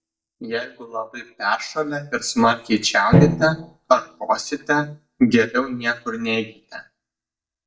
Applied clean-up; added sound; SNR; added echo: neural mask model DeepFilterNet 3.